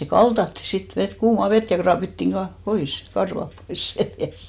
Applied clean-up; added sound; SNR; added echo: none; none; none; none.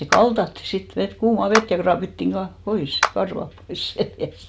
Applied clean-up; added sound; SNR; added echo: none; Clapping; 7 dB; none.